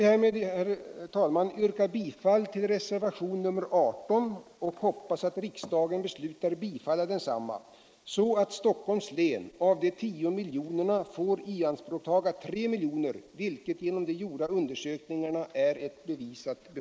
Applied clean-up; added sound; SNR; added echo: neural mask model Resemble Enhance denoiser.